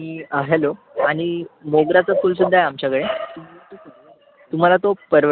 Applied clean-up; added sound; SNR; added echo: none; none; none; none.